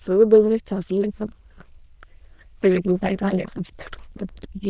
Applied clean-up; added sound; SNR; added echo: neural diffusion model UNIVERSE++.